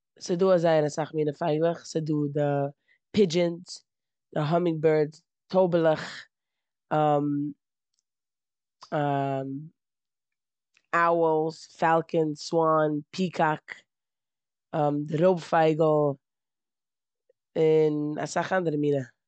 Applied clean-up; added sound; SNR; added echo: none; none; none; none.